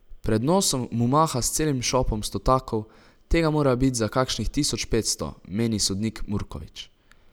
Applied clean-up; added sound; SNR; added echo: none; none; none; none.